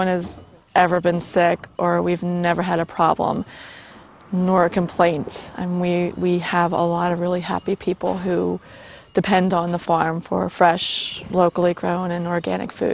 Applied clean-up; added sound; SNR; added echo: none; none; none; none.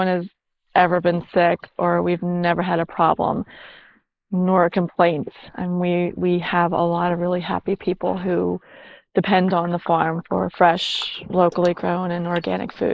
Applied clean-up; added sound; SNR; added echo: neural mask model Resemble Enhance denoiser.